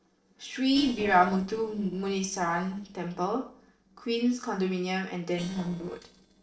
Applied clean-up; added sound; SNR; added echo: neural separator model SepFormer DNS4.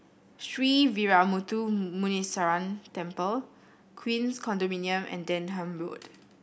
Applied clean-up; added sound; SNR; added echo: none; none; none; none.